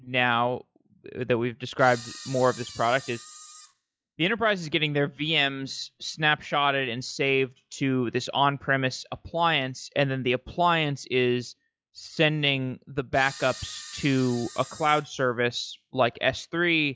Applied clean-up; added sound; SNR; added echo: classical method log-MMSE.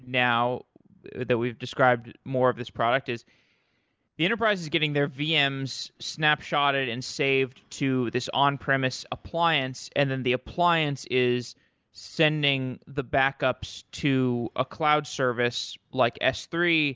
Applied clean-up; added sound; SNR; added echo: none; none; none; none.